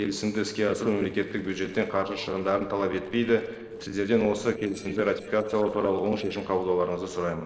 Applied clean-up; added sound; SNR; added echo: neural separator model SepFormer DNS4.